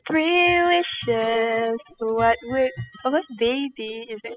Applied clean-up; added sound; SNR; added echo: classical method spectral subtraction.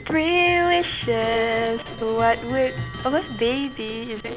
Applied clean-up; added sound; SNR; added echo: none; Clock; 13 dB; none.